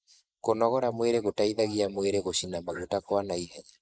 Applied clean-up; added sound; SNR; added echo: neural mask model Resemble Enhance denoiser.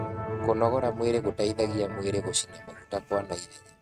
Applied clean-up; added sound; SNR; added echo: neural mask model RNNoise.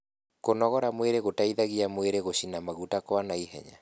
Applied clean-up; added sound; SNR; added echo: none; none; none; none.